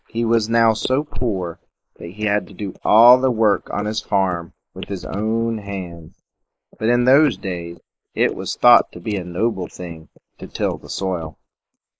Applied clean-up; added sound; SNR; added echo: neural mask model Resemble Enhance denoiser.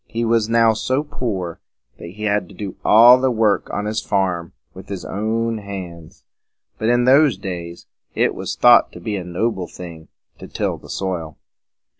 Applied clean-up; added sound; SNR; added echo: none; none; none; none.